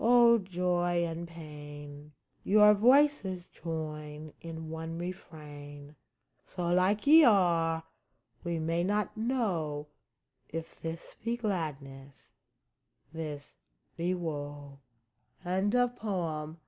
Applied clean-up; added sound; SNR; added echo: none; none; none; none.